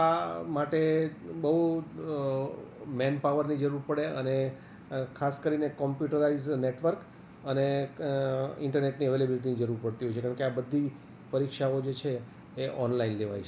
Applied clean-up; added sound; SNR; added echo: none; none; none; none.